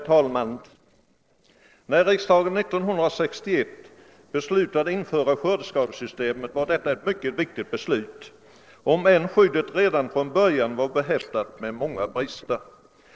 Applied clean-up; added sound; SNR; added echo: neural separator model SepFormer DNS4.